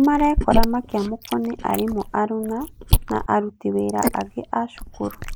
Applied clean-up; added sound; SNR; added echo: neural mask model Resemble Enhance denoiser.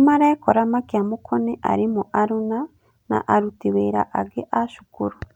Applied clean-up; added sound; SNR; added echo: none; none; none; none.